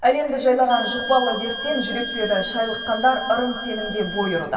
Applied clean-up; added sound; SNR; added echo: none; Wind instrument, woodwind instrument; 9 dB; reverberation time 2.4 s.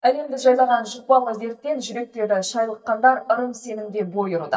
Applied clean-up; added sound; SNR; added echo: neural mask model DeepFilterNet 3.